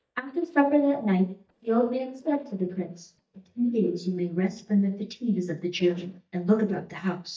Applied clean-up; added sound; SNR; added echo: neural mask model DeepFilterNet 3.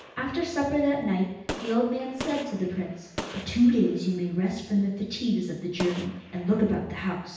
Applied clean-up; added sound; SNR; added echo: none; Gunshot, gunfire; 15 dB; reverberation time 0.9 s.